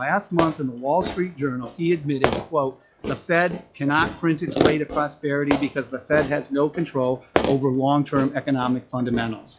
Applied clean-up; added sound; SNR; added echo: classical method log-MMSE.